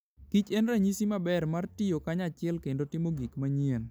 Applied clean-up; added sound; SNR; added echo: none; none; none; none.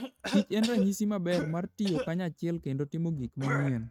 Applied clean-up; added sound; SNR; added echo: neural mask model RNNoise.